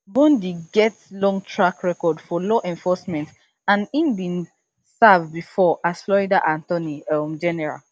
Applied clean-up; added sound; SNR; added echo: none; none; none; none.